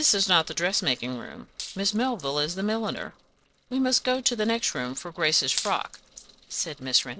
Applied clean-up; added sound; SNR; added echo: neural separator model SepFormer DNS4.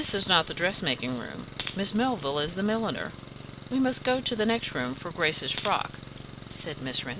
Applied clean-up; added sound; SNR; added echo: none; Engine + Wood; 11 dB; none.